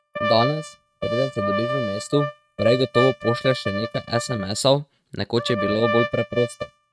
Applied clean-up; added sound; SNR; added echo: neural mask model RNNoise.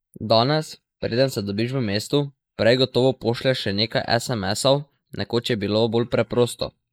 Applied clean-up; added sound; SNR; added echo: neural mask model Resemble Enhance denoiser.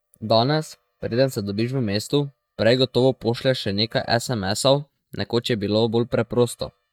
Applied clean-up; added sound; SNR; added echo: neural mask model DeepFilterNet 3.